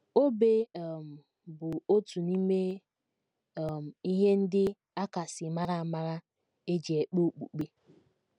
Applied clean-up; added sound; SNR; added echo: none; none; none; none.